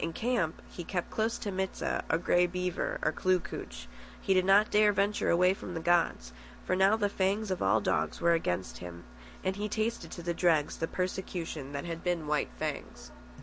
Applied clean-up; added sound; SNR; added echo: none; none; none; none.